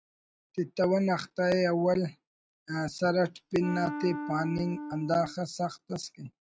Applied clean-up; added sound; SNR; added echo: neural mask model RNNoise.